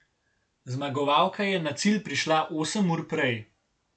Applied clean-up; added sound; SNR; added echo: none; none; none; none.